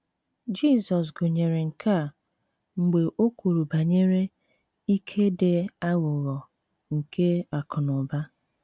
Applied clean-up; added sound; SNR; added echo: none; none; none; none.